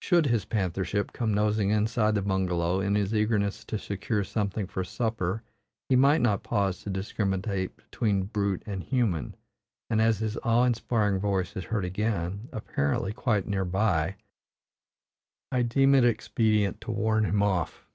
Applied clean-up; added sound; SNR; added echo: none; none; none; none.